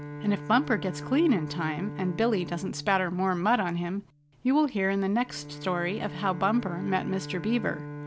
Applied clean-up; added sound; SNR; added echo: none; Bowed string instrument; 12 dB; none.